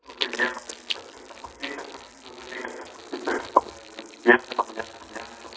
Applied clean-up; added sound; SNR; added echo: neural mask model DeepFilterNet 3.